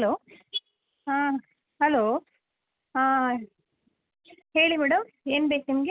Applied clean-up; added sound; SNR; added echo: none; none; none; none.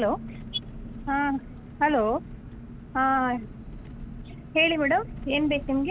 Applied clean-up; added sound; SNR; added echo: none; Engine; 12 dB; none.